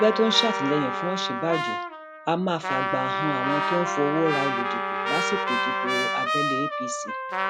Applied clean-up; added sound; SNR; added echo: none; Trumpet + Trumpet; 0 dB; none.